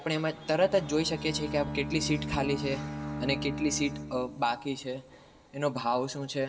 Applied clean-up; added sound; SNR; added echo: none; Bowed string instrument; 8 dB; reverberation time 0.7 s.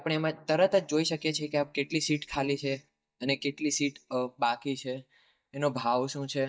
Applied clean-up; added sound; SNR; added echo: neural mask model DeepFilterNet 3.